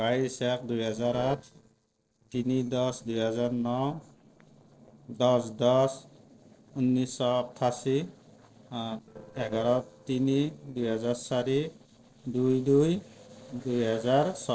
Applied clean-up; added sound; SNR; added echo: neural separator model SepFormer DNS4.